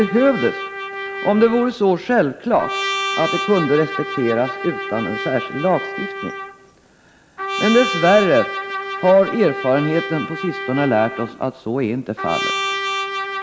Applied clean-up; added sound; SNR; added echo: none; Trumpet; 6 dB; none.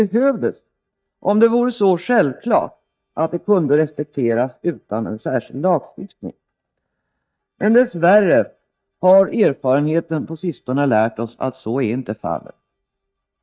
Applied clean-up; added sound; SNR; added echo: neural mask model DeepFilterNet 3.